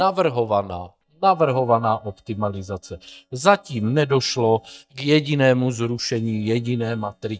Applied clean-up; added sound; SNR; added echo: neural mask model DeepFilterNet 3.